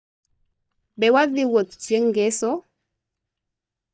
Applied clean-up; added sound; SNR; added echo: neural mask model DeepFilterNet 3.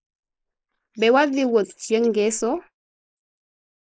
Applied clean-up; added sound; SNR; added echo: neural mask model Resemble Enhance denoiser.